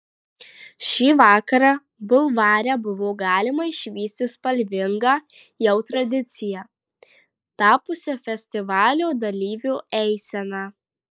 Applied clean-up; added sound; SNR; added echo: neural mask model Resemble Enhance denoiser.